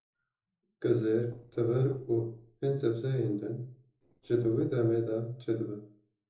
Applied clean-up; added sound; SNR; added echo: neural separator model SepFormer DNS4.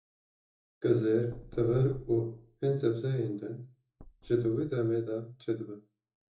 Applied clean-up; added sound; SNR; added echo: neural mask model DeepFilterNet 3.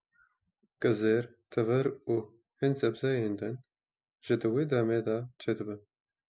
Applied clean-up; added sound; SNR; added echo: none; none; none; none.